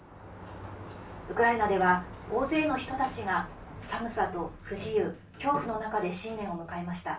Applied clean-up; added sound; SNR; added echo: none; Sliding door; 13 dB; reverberation time 0.2 s.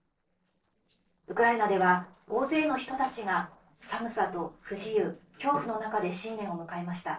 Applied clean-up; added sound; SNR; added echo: neural separator model SepFormer DNS4.